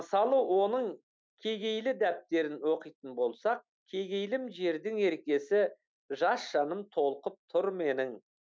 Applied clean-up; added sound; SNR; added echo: none; none; none; none.